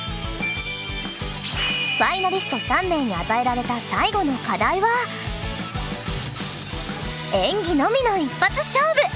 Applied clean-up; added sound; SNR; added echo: none; none; none; none.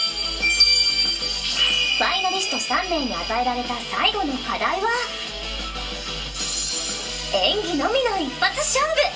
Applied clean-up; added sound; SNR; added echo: none; none; none; reverberation time 0.2 s.